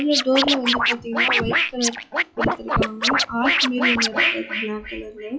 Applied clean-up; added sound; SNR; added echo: classical method WPE with log-MMSE.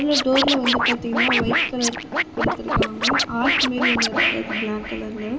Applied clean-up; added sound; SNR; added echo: none; Scratching (performance technique); -2 dB; reverberation time 0.8 s.